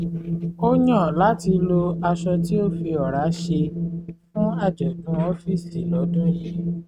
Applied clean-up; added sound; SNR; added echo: neural mask model RNNoise.